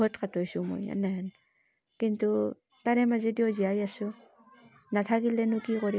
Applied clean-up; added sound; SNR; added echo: none; none; none; none.